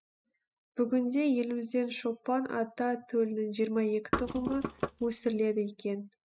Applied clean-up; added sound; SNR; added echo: neural mask model RNNoise.